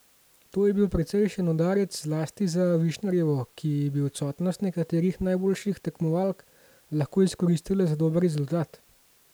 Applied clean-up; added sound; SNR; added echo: none; none; none; none.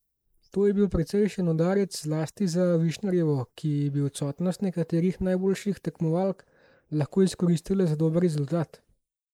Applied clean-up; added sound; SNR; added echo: neural mask model Resemble Enhance denoiser.